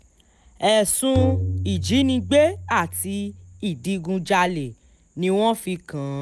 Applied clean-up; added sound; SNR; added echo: none; Tabla; 6 dB; none.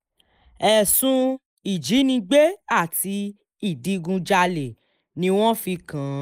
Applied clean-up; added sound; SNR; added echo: neural mask model Resemble Enhance denoiser.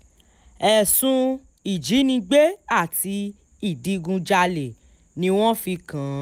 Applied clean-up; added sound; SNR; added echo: none; none; none; none.